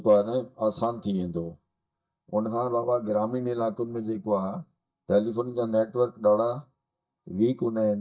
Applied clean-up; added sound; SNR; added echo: neural mask model DeepFilterNet 3.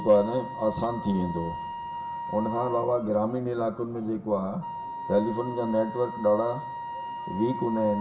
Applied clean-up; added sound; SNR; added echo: none; Wind instrument, woodwind instrument; 9 dB; reverberation time 1.6 s.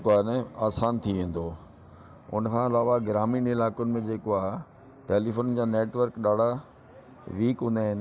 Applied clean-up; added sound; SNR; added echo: none; none; none; none.